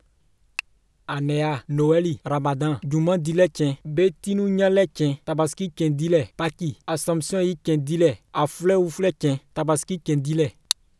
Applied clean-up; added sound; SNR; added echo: none; none; none; none.